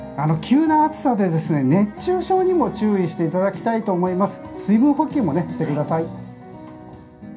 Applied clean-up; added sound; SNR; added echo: none; none; none; reverberation time 0.3 s.